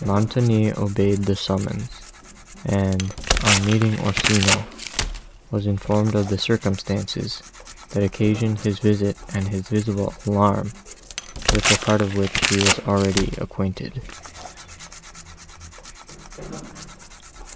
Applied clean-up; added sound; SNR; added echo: none; Tearing; 6 dB; none.